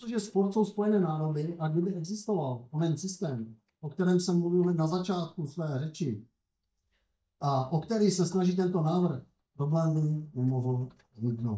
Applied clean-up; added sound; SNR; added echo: neural mask model DeepFilterNet 3.